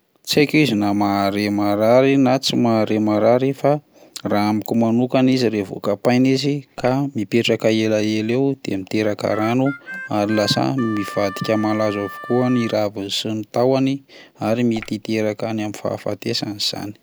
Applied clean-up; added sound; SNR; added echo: none; Harmonica + Drip / Water; 15 dB; none.